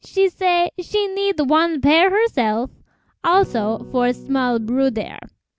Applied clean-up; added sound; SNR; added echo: none; Electric guitar / Strum; 18 dB; none.